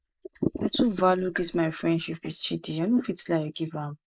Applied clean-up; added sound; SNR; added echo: neural mask model Resemble Enhance denoiser.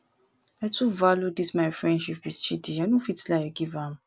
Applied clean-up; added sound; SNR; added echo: none; none; none; none.